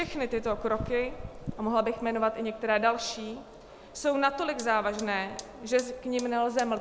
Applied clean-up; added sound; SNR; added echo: none; Fire; 15 dB; none.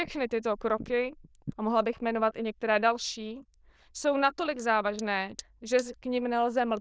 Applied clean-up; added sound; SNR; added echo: neural diffusion model UNIVERSE++.